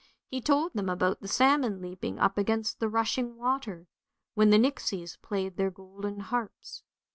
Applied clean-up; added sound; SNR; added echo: none; none; none; none.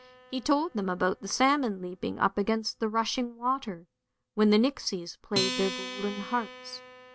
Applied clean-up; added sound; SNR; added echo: none; Acoustic guitar; 12 dB; none.